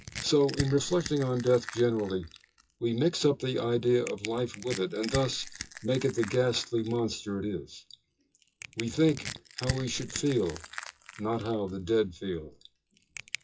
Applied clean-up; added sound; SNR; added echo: classical method WPE with log-MMSE.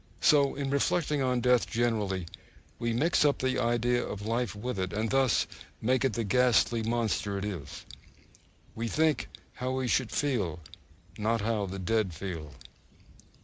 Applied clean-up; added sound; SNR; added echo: none; none; none; none.